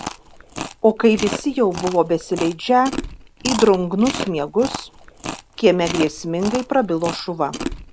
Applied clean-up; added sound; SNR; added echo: none; Chewing, mastication; 10 dB; none.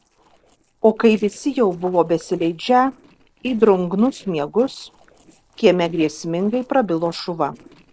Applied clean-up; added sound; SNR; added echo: neural separator model SepFormer DNS4.